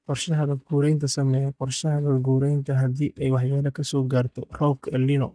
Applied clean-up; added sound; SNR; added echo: neural mask model DeepFilterNet 3.